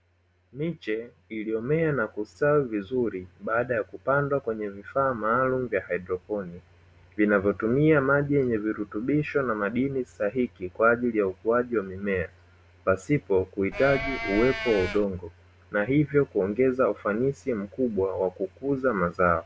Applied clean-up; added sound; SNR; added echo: none; Livestock, farm animals, working animals; 6 dB; none.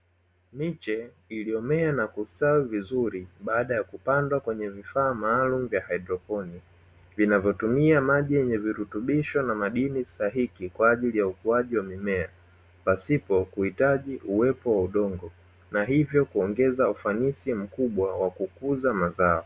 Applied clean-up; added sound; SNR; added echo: none; none; none; none.